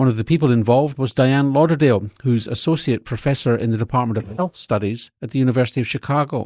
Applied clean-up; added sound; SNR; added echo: neural mask model DeepFilterNet 3.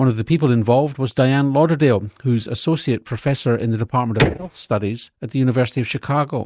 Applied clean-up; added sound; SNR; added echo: neural mask model RNNoise.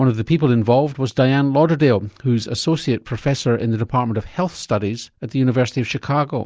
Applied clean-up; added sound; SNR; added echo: none; none; none; none.